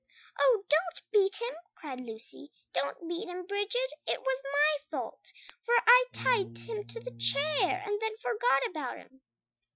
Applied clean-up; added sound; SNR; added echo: classical method Wiener filter.